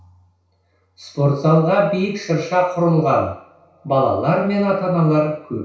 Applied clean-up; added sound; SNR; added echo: none; none; none; reverberation time 0.6 s.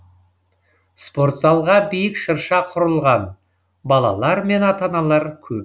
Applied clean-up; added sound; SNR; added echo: none; none; none; none.